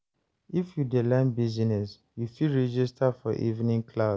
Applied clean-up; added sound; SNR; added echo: none; none; none; none.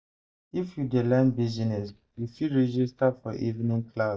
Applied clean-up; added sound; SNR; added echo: neural mask model DeepFilterNet 3.